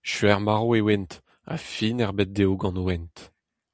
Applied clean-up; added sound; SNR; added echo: none; none; none; none.